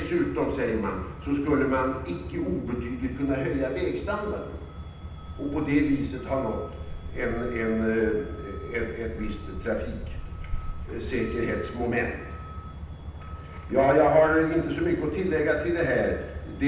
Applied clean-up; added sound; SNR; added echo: none; Truck; 9 dB; reverberation time 0.9 s.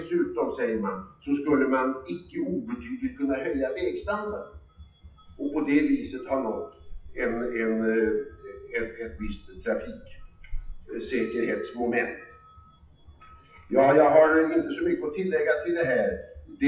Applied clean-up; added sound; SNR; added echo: classical method WPE with log-MMSE.